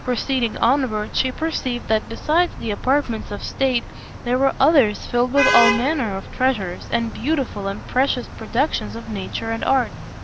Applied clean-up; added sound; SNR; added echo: none; Traffic noise, roadway noise / Vehicle horn, car horn, honking; 8 dB; none.